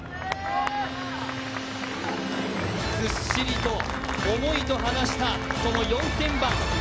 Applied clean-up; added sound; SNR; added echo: none; Bowed string instrument; 11 dB; none.